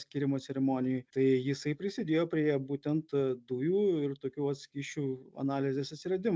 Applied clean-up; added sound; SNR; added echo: none; none; none; none.